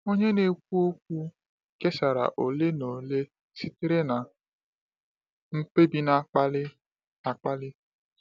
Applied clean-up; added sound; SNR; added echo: none; none; none; none.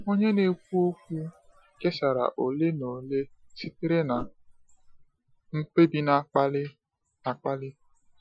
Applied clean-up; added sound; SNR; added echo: classical method Wiener filter.